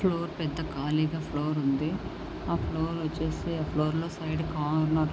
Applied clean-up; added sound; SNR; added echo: none; none; none; none.